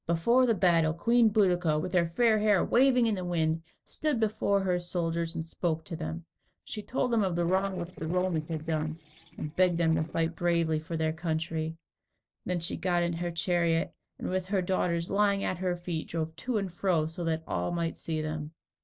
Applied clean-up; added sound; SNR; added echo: neural separator model SepFormer DNS4.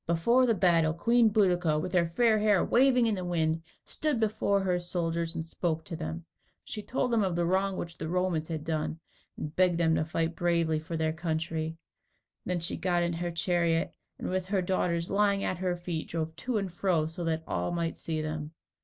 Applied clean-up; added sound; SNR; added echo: none; none; none; none.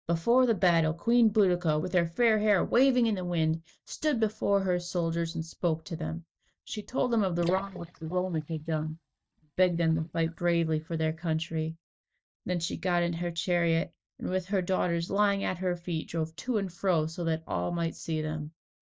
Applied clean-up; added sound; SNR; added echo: neural mask model DeepFilterNet 3.